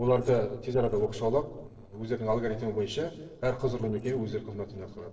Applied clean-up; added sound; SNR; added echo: neural separator model SepFormer DNS4.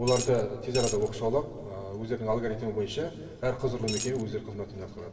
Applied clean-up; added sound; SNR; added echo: none; Coin (dropping); 5 dB; reverberation time 2.7 s.